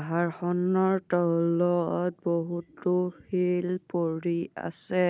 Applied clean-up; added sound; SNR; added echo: none; none; none; none.